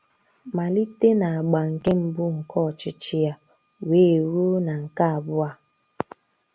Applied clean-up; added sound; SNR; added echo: none; none; none; none.